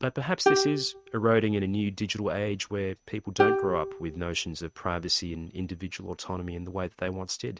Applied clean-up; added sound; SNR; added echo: neural mask model RNNoise.